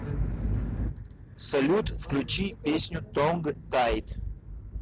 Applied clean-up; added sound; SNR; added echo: none; none; none; none.